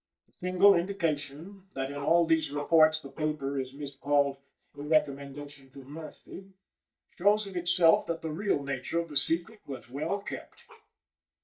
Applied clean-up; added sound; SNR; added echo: neural mask model DeepFilterNet 3.